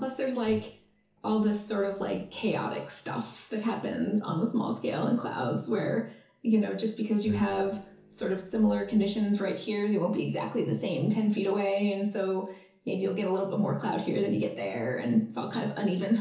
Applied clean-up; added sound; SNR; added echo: neural separator model SepFormer DNS4.